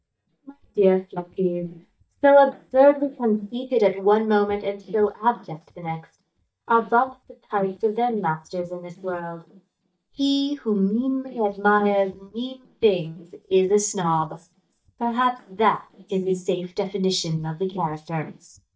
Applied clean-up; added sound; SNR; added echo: neural mask model DeepFilterNet 3.